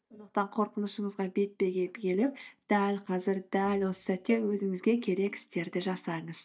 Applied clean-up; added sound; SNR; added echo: neural mask model DeepFilterNet 3.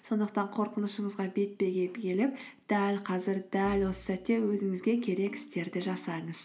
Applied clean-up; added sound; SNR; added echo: none; none; none; none.